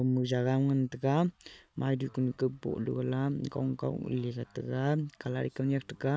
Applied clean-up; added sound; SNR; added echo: none; none; none; none.